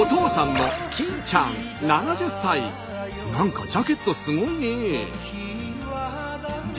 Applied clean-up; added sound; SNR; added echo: none; none; none; none.